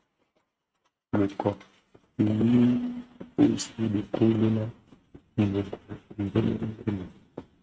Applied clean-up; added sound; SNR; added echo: neural mask model RNNoise.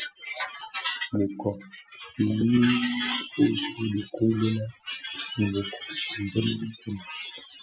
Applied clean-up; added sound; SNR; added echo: classical method Wiener filter.